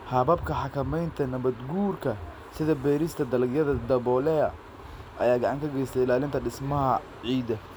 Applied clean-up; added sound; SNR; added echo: none; none; none; none.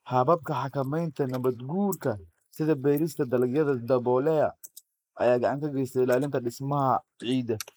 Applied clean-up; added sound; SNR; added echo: neural mask model Resemble Enhance denoiser.